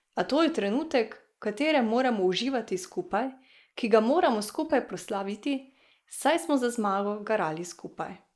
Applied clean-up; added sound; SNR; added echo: neural mask model Resemble Enhance denoiser.